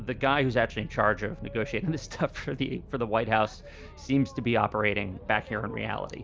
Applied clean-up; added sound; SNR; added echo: none; Boat, Water vehicle; 16 dB; none.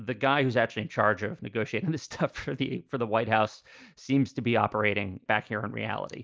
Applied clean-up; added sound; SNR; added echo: none; none; none; none.